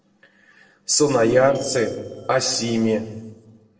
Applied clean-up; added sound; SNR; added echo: neural separator model SepFormer DNS4.